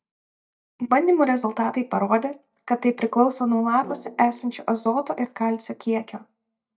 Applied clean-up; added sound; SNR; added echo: neural mask model DeepFilterNet 3.